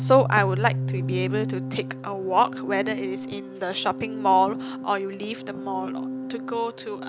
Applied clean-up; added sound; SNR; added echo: none; Organ; 5 dB; none.